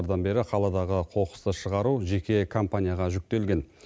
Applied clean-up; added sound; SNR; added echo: none; none; none; none.